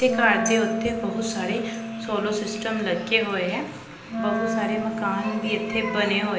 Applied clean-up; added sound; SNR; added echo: none; Wind instrument, woodwind instrument; 4 dB; reverberation time 0.9 s.